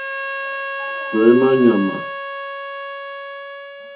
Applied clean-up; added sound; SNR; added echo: none; Harmonica; 8 dB; reverberation time 0.4 s.